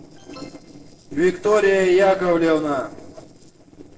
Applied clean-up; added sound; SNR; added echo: neural separator model SepFormer DNS4.